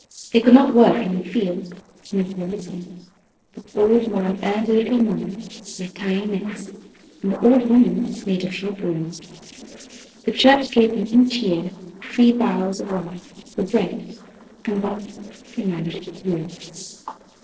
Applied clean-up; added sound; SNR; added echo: neural separator model SepFormer DNS4.